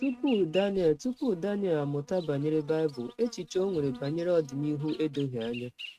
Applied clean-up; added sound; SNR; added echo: neural mask model RNNoise.